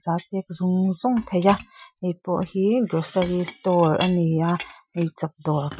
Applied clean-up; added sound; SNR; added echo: classical method Wiener filter.